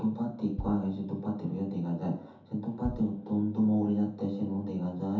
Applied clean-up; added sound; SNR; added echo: none; Bass drum; 15 dB; reverberation time 0.5 s.